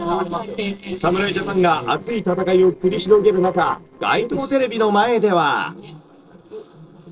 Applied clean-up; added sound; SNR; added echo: neural separator model SepFormer DNS4.